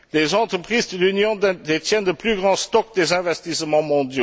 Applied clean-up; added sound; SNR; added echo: none; none; none; none.